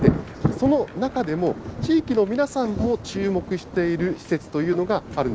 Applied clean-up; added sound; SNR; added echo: none; Thunder; 6 dB; none.